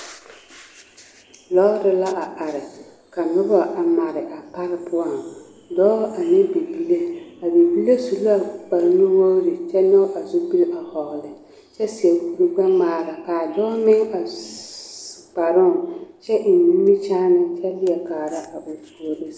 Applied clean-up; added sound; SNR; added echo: none; none; none; none.